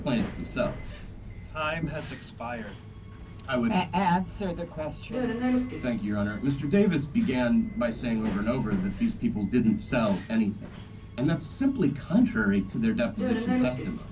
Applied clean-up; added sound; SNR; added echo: none; Subway, metro, underground; 8 dB; reverberation time 0.4 s.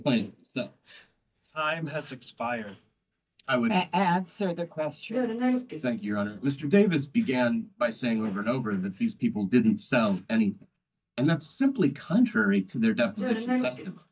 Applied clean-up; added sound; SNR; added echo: neural mask model DeepFilterNet 3.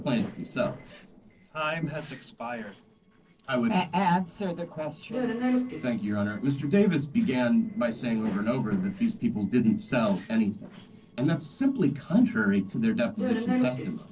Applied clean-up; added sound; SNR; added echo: neural separator model SepFormer DNS4.